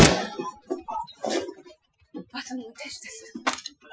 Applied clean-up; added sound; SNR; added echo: classical method Wiener filter.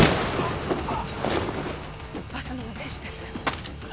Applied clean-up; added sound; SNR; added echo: none; Explosion; 0 dB; none.